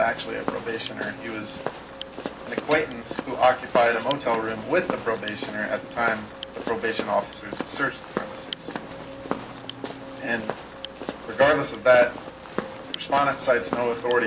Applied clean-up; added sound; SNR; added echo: none; Walk, footsteps; 8 dB; reverberation time 0.4 s.